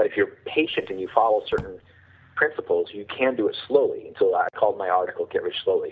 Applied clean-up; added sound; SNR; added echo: none; Drawer open or close; 19 dB; none.